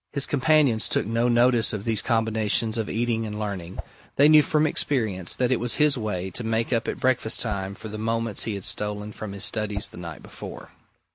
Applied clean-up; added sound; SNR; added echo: none; Whoosh, swoosh, swish; 9 dB; none.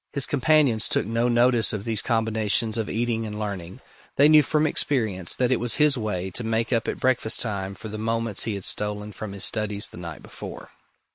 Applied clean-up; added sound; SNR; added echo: neural separator model SepFormer WHAM!.